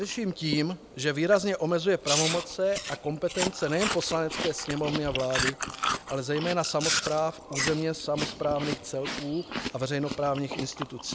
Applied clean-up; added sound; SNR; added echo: none; Chewing, mastication; 5 dB; none.